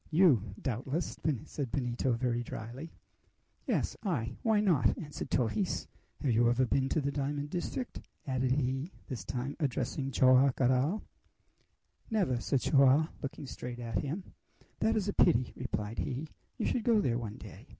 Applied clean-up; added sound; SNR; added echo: none; none; none; none.